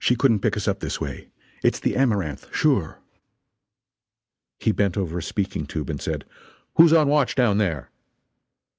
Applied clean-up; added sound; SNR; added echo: none; none; none; none.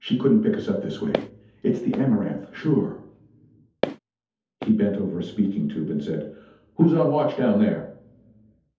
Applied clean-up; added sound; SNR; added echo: none; Walk, footsteps; 12 dB; reverberation time 0.6 s.